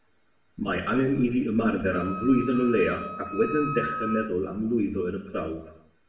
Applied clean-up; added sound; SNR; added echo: none; Wind instrument, woodwind instrument; 9 dB; reverberation time 0.7 s.